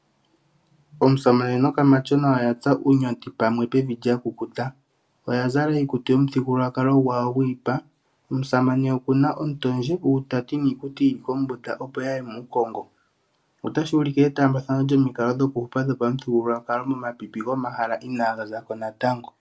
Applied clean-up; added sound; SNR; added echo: none; none; none; none.